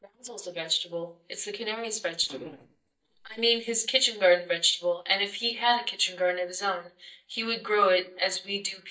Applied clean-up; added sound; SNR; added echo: neural mask model DeepFilterNet 3.